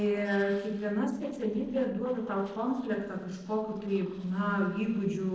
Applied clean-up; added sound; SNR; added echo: neural separator model SepFormer DNS4.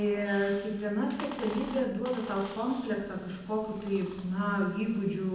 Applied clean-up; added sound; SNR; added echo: none; Squeak; 16 dB; reverberation time 0.9 s.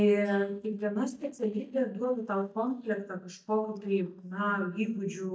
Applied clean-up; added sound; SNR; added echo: neural mask model DeepFilterNet 3.